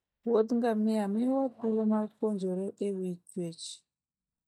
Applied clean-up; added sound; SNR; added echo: neural mask model DeepFilterNet 3.